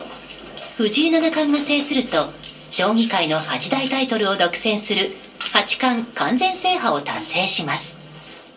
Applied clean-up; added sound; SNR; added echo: none; none; none; reverberation time 0.2 s.